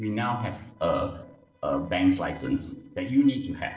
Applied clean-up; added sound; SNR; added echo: neural separator model SepFormer DNS4.